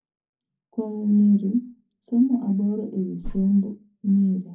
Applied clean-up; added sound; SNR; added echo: neural separator model SepFormer DNS4.